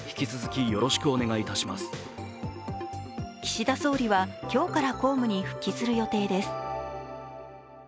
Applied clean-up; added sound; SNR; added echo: none; none; none; none.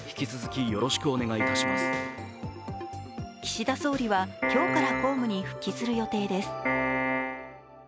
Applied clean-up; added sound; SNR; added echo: none; Piano; -1 dB; none.